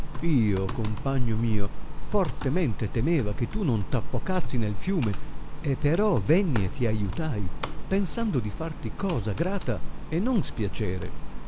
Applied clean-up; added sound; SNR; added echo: none; Computer keyboard; -3 dB; none.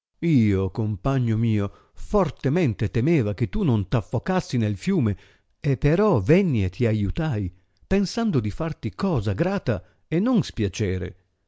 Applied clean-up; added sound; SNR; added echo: none; none; none; none.